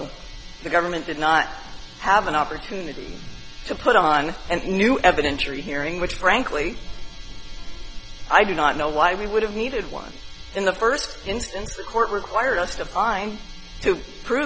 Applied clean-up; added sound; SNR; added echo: none; Sliding door; 13 dB; none.